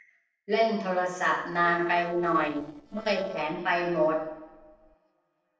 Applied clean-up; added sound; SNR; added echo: neural separator model SepFormer DNS4.